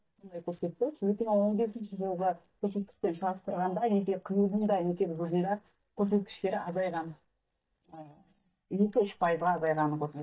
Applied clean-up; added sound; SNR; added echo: neural mask model DeepFilterNet 3.